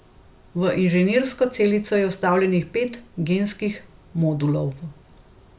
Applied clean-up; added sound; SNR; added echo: none; none; none; none.